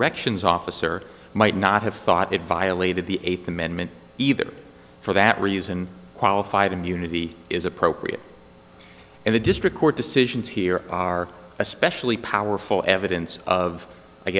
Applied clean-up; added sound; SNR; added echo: none; none; none; none.